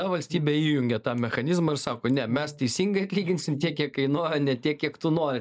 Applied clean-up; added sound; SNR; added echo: neural mask model Resemble Enhance denoiser.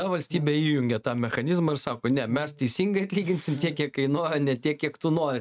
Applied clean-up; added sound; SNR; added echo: neural mask model RNNoise.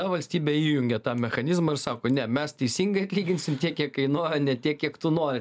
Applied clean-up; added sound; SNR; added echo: none; none; none; none.